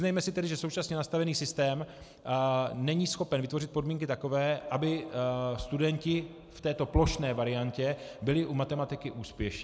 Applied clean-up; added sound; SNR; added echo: none; none; none; none.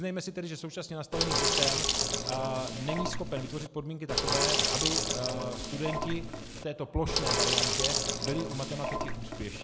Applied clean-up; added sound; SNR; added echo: none; Sink (filling or washing); -5 dB; none.